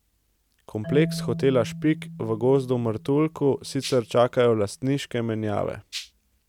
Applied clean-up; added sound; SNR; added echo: none; Marimba, xylophone + Rattle (instrument); 13 dB; none.